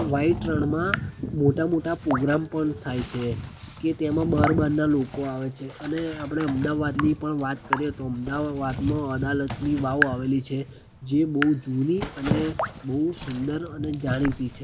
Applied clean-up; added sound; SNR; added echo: none; Zipper (clothing) + Raindrop / Drip; 9 dB; none.